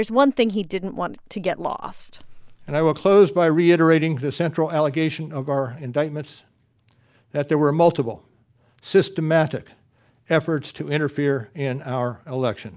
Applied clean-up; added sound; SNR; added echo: none; none; none; none.